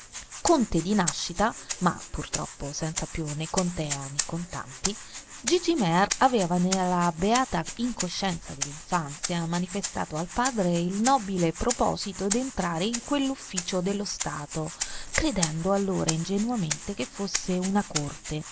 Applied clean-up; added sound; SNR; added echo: none; Rattle (instrument); 8 dB; none.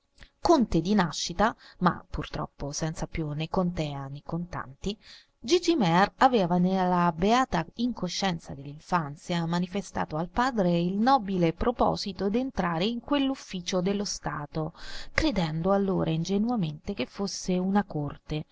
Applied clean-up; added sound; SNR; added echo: none; none; none; none.